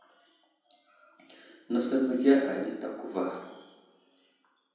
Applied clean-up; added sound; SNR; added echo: none; none; none; reverberation time 0.9 s.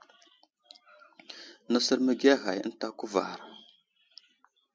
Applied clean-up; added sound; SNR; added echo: none; none; none; none.